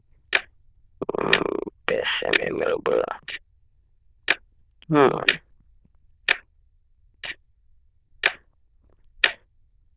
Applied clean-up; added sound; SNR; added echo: neural diffusion model UNIVERSE++.